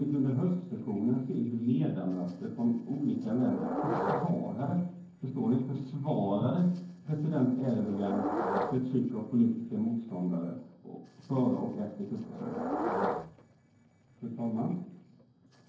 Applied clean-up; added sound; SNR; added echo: neural separator model SepFormer DNS4.